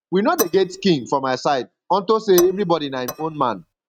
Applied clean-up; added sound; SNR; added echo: neural mask model RNNoise.